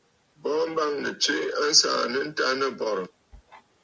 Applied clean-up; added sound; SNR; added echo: none; none; none; none.